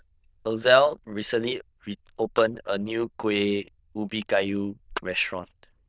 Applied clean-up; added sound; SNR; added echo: neural diffusion model UNIVERSE++.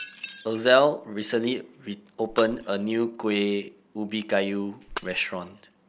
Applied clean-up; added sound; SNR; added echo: none; Shatter; 19 dB; none.